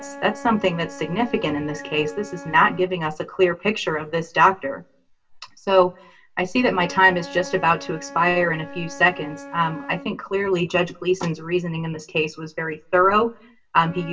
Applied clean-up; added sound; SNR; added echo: none; Wind instrument, woodwind instrument; 18 dB; reverberation time 0.2 s.